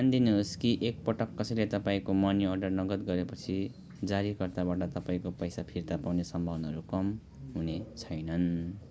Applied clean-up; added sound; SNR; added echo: none; none; none; none.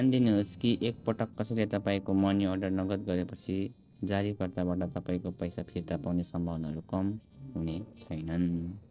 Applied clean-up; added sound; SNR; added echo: neural separator model SepFormer DNS4.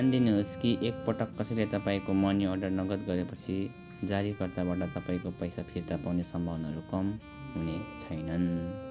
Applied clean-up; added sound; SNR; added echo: none; Bowed string instrument; 15 dB; none.